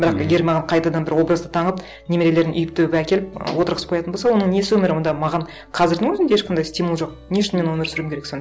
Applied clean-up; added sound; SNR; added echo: none; none; none; none.